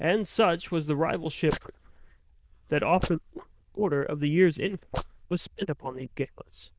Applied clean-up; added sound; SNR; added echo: neural diffusion model UNIVERSE++.